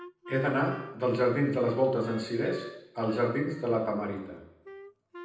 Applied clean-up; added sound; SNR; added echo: none; Wind instrument, woodwind instrument; 19 dB; reverberation time 0.9 s.